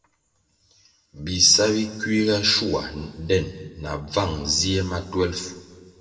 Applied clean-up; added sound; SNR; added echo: none; none; none; reverberation time 1.6 s.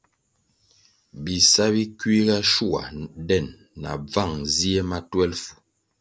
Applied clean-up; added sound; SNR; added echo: none; none; none; none.